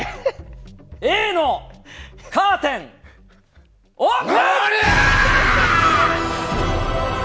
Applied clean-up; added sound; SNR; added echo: none; none; none; none.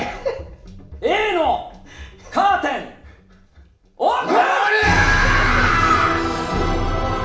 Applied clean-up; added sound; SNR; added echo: none; none; none; reverberation time 0.5 s.